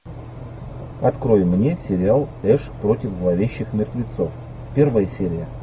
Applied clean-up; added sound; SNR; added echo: none; none; none; none.